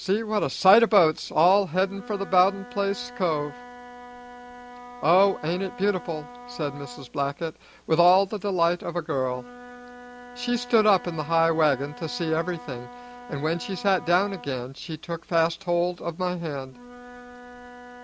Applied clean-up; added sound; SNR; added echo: none; Wind instrument, woodwind instrument; 18 dB; none.